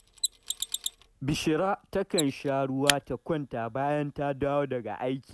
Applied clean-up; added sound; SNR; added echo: none; Mechanisms; 7 dB; none.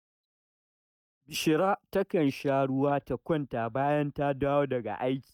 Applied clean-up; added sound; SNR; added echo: neural mask model DeepFilterNet 3.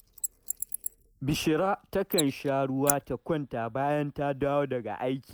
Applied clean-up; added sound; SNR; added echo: neural mask model Resemble Enhance denoiser.